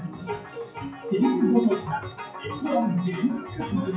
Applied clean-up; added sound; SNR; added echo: classical method WPE with log-MMSE.